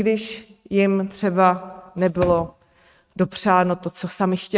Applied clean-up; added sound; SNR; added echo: neural mask model RNNoise.